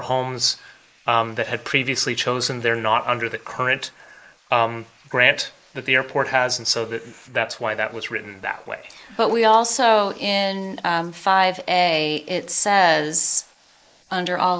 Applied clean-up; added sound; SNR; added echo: neural mask model Resemble Enhance denoiser.